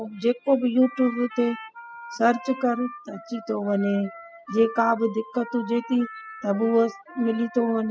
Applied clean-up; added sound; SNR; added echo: classical method spectral subtraction.